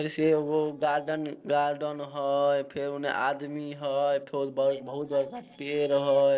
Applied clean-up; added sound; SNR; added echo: neural separator model SepFormer DNS4.